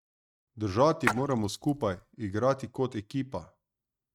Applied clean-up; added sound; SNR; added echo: neural mask model RNNoise.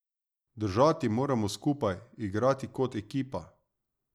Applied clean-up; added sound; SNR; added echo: none; none; none; none.